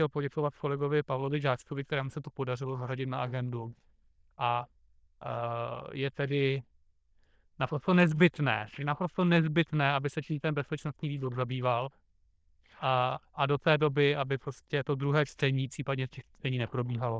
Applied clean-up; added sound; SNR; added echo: neural diffusion model UNIVERSE++.